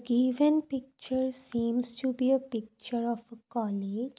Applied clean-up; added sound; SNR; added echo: none; none; none; none.